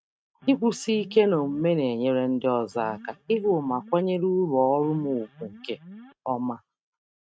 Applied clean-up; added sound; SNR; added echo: neural mask model RNNoise.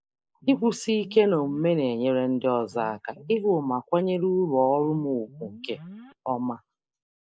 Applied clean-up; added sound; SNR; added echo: neural mask model Resemble Enhance denoiser.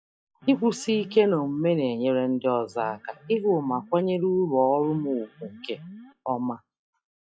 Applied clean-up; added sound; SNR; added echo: classical method log-MMSE.